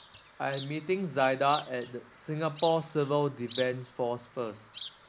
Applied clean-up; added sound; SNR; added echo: none; Chirp, tweet; 10 dB; none.